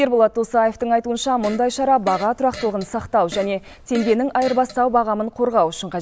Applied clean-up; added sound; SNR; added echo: none; Fart; 18 dB; none.